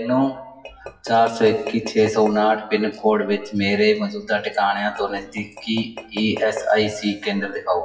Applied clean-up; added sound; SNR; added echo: classical method WPE with log-MMSE.